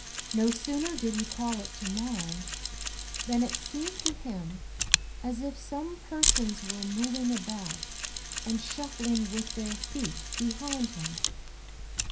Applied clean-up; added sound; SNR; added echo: none; Mechanisms; 0 dB; reverberation time 0.4 s.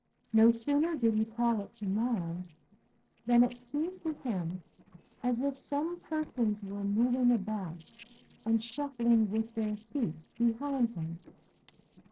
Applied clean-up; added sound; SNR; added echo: neural separator model SepFormer DNS4.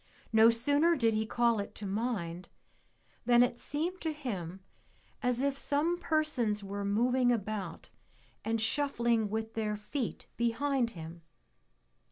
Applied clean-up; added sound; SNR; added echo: none; none; none; none.